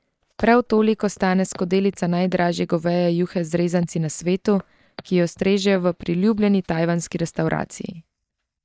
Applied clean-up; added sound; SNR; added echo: neural mask model DeepFilterNet 3.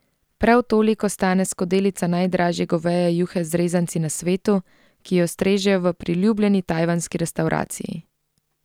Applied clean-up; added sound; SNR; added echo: none; none; none; none.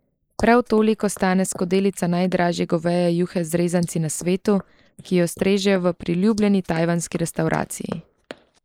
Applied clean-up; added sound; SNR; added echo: neural mask model Resemble Enhance denoiser.